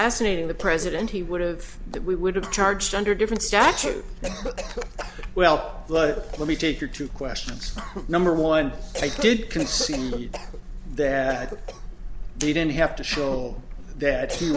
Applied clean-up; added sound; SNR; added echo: none; Cough; 13 dB; none.